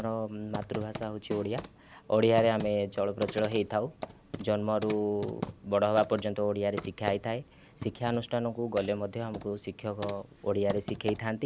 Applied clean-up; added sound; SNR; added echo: none; Computer keyboard + Snare drum; 12 dB; none.